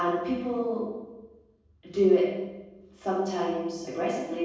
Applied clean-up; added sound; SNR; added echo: none; none; none; reverberation time 1.3 s.